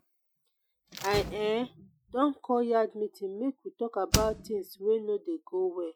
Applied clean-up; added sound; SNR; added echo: classical method Wiener filter.